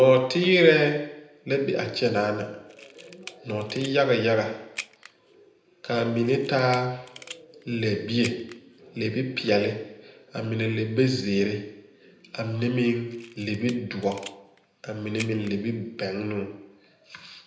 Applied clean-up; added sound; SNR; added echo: none; Camera; 19 dB; reverberation time 0.8 s.